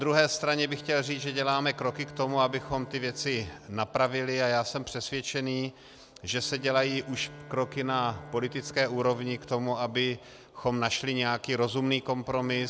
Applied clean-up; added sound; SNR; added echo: none; Bowed string instrument; 20 dB; none.